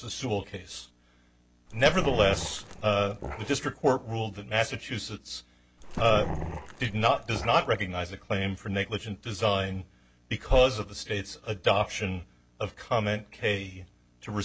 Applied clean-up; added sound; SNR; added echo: none; Growling; 6 dB; none.